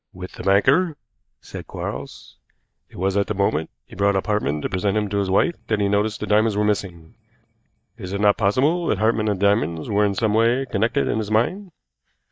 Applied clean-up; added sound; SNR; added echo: neural mask model DeepFilterNet 3.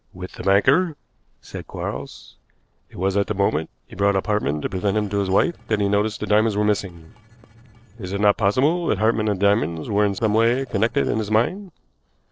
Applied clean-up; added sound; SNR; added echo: neural separator model SepFormer DNS4.